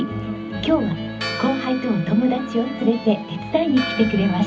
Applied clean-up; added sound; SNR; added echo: none; Church bell; 13 dB; reverberation time 0.4 s.